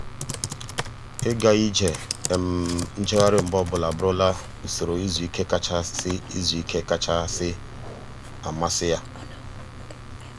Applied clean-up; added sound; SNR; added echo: none; Computer keyboard; 9 dB; none.